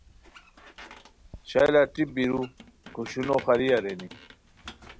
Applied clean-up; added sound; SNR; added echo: none; Squeak; 19 dB; none.